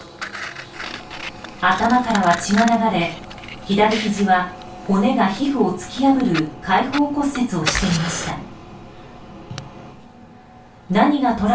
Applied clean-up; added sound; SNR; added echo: none; Fire; 12 dB; reverberation time 0.3 s.